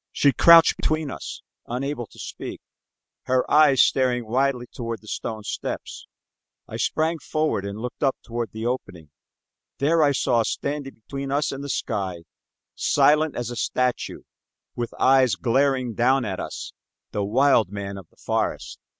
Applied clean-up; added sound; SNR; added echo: none; none; none; none.